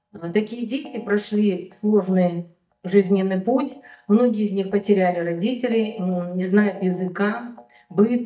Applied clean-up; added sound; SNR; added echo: neural mask model DeepFilterNet 3.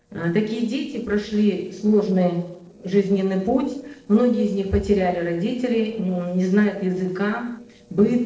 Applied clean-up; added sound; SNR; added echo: neural separator model SepFormer DNS4.